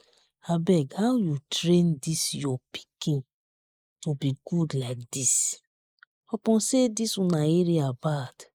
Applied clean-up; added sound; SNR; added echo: neural mask model Resemble Enhance denoiser.